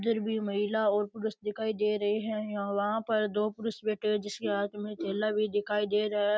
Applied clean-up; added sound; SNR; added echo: none; none; none; none.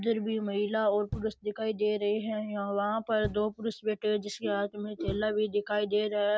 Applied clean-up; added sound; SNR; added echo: none; Knock; 13 dB; none.